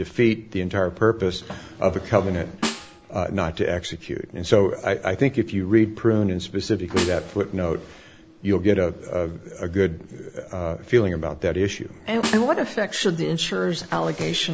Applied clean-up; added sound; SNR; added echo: none; Snare drum; 10 dB; none.